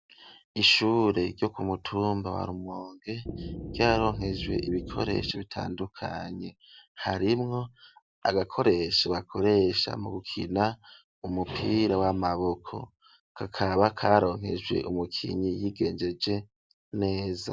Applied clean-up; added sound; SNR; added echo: none; Wind instrument, woodwind instrument; 8 dB; none.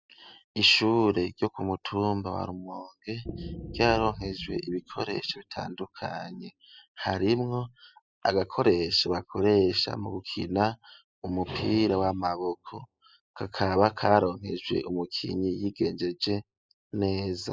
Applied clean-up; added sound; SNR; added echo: classical method spectral subtraction.